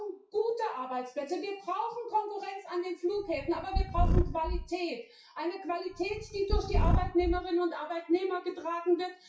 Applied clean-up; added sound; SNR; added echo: classical method WPE with log-MMSE.